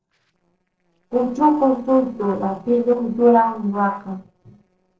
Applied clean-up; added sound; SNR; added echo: neural separator model SepFormer DNS4.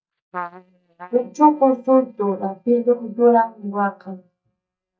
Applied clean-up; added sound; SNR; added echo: neural mask model DeepFilterNet 3.